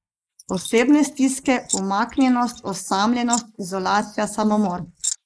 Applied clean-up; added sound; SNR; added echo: neural mask model Resemble Enhance denoiser.